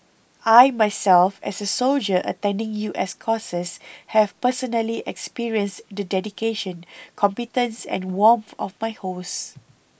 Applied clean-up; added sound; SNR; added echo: none; none; none; none.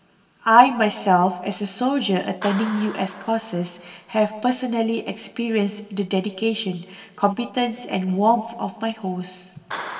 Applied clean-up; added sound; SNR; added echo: none; Clapping; 19 dB; reverberation time 1.4 s.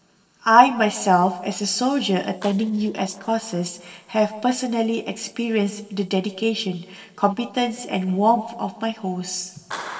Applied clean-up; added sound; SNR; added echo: neural separator model SepFormer DNS4.